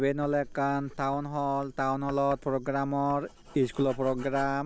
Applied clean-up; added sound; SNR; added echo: none; Writing; 17 dB; none.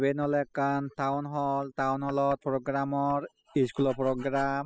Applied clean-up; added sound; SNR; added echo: classical method spectral subtraction.